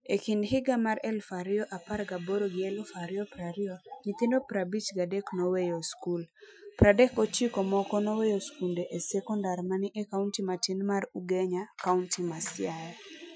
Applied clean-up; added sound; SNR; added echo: classical method Wiener filter.